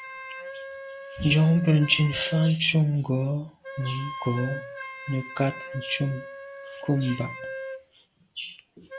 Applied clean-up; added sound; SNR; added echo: none; Wind instrument, woodwind instrument; 12 dB; none.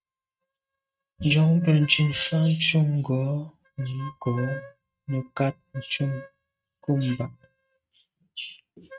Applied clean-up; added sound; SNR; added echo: neural mask model RNNoise.